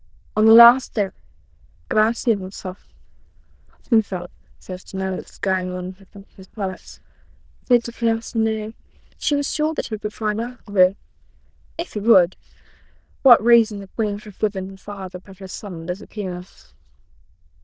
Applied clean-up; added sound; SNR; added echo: neural diffusion model UNIVERSE++.